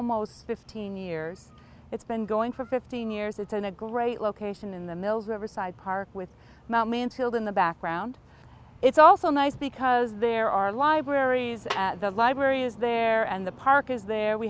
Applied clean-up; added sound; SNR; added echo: none; Snare drum; 13 dB; none.